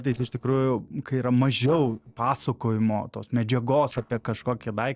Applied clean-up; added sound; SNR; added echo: neural separator model SepFormer DNS4.